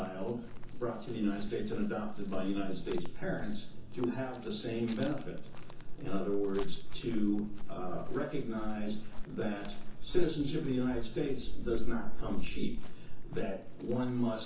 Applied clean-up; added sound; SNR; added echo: none; Chirp, tweet; -4 dB; reverberation time 0.6 s.